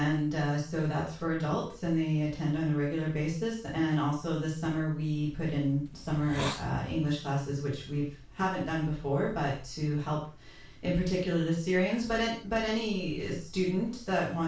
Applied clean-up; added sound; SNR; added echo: none; Hiss; 9 dB; reverberation time 0.3 s.